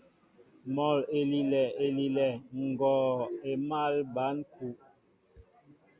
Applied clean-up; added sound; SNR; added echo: none; none; none; none.